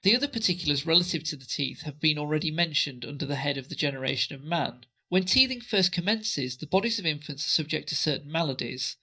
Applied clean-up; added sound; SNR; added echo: neural mask model DeepFilterNet 3.